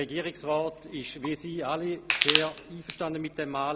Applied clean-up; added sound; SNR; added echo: none; Crushing; -2 dB; none.